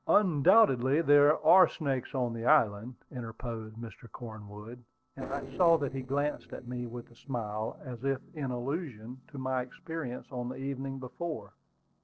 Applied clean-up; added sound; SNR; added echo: neural separator model SepFormer DNS4.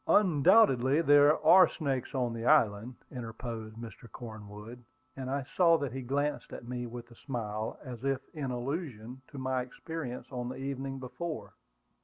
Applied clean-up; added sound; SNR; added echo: none; none; none; none.